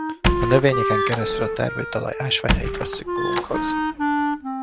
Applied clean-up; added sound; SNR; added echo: none; Wind instrument, woodwind instrument + Squeak; -2 dB; none.